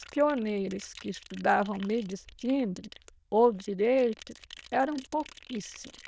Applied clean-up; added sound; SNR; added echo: neural diffusion model UNIVERSE++.